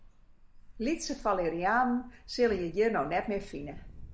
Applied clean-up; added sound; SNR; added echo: none; Ocean; 16 dB; none.